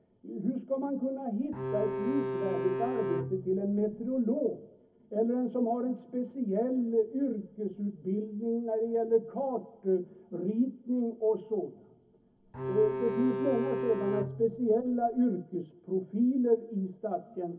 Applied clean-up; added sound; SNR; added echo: none; Bowed string instrument; 4 dB; reverberation time 0.3 s.